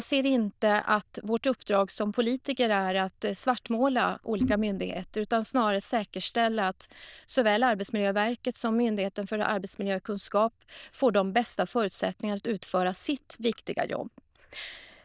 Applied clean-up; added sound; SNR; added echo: neural diffusion model UNIVERSE++.